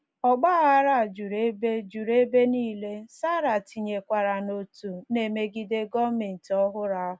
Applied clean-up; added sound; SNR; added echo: none; none; none; none.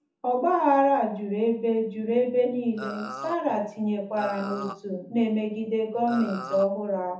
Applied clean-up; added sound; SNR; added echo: none; Burping, eructation; 12 dB; reverberation time 0.6 s.